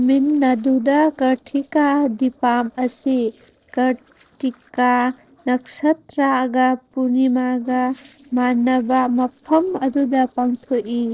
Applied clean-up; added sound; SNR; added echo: neural separator model SepFormer DNS4.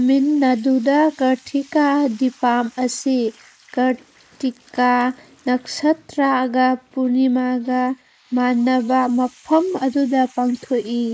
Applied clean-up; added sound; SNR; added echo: neural mask model Resemble Enhance denoiser.